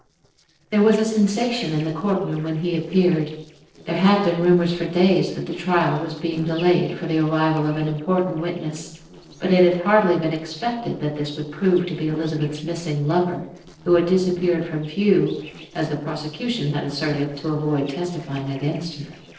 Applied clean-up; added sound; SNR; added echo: neural separator model SepFormer DNS4.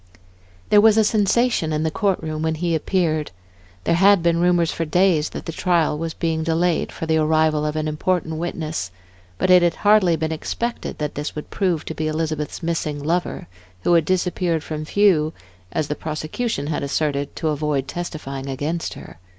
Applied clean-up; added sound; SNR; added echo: none; none; none; none.